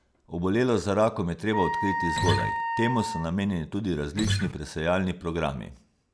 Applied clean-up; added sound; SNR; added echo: none; Wind instrument, woodwind instrument + Acoustic guitar; 1 dB; none.